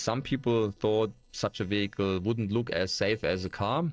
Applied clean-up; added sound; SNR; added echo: neural separator model SepFormer DNS4.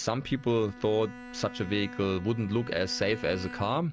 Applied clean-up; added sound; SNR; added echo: none; Bowed string instrument; 15 dB; none.